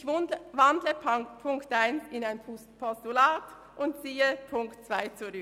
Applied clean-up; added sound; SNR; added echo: none; none; none; none.